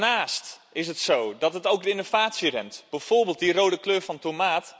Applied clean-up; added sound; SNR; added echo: none; none; none; none.